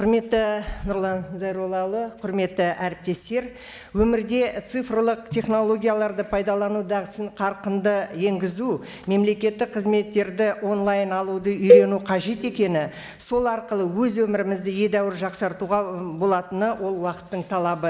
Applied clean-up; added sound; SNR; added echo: none; Cowbell; -3 dB; none.